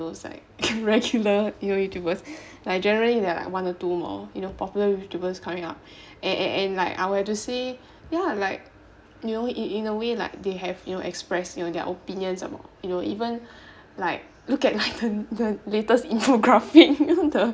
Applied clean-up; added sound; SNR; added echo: none; none; none; none.